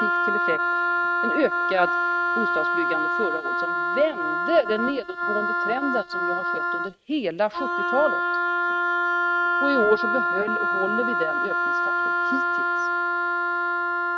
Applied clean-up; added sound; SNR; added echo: neural mask model RNNoise.